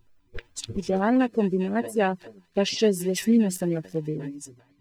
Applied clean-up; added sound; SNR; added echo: neural mask model DeepFilterNet 3.